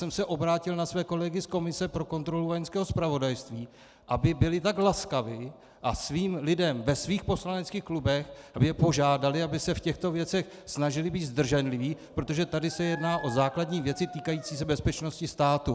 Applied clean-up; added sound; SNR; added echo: none; Dog; 16 dB; none.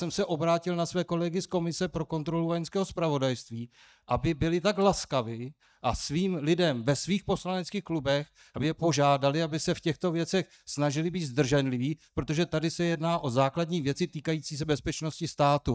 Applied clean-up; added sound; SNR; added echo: neural mask model DeepFilterNet 3.